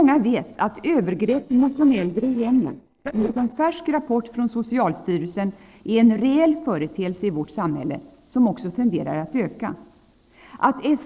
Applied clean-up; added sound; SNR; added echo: neural separator model SepFormer DNS4.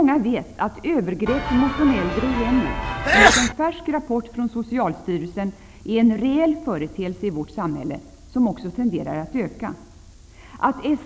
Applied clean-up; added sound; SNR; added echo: none; Sneeze / Church bell; -2 dB; none.